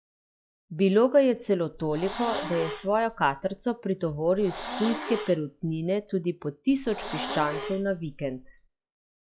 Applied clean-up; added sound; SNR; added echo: classical method log-MMSE.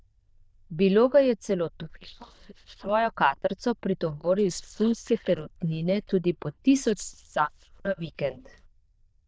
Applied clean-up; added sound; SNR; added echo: neural diffusion model UNIVERSE++.